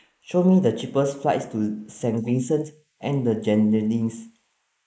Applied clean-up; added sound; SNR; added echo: neural mask model Resemble Enhance denoiser.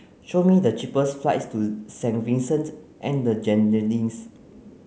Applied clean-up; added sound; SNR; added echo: none; none; none; none.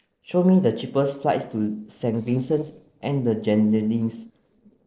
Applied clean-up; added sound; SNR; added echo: neural separator model SepFormer DNS4.